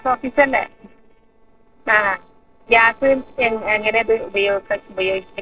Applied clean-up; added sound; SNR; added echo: neural separator model SepFormer DNS4.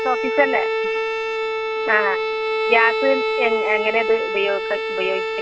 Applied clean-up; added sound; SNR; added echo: none; Bowed string instrument; 0 dB; none.